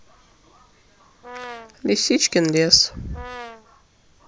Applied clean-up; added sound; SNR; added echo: none; Brass instrument; 15 dB; none.